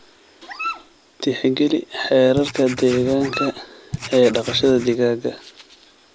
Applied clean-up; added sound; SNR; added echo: none; Writing + Dog; 11 dB; none.